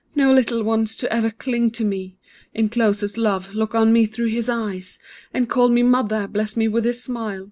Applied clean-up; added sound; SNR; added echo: none; none; none; none.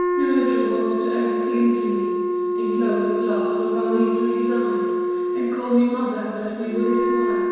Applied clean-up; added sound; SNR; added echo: none; Wind instrument, woodwind instrument; -1 dB; reverberation time 1.9 s.